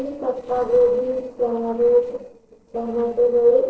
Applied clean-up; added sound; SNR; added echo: neural separator model SepFormer DNS4.